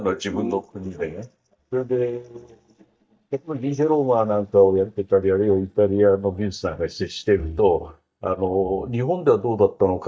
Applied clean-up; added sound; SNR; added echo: neural mask model DeepFilterNet 3.